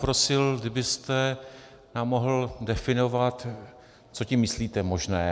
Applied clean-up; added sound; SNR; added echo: none; none; none; none.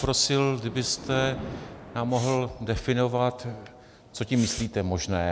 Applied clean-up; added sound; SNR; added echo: none; Respiratory sounds + Thunder; 14 dB; none.